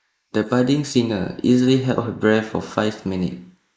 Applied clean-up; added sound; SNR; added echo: neural mask model Resemble Enhance denoiser.